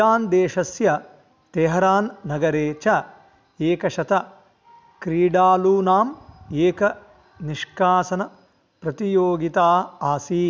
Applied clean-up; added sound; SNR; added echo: none; none; none; none.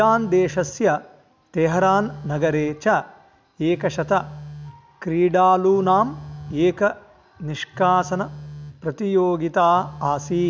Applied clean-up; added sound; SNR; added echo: none; Telephone; 18 dB; none.